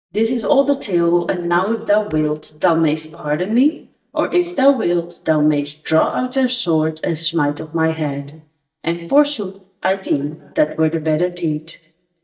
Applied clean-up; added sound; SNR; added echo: neural mask model DeepFilterNet 3.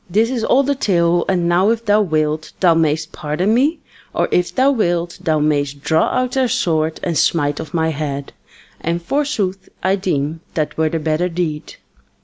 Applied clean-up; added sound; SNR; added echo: none; none; none; none.